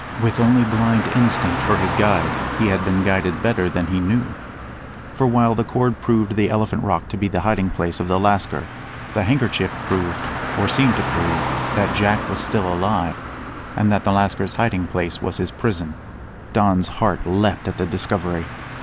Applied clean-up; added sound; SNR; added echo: none; Car; 7 dB; none.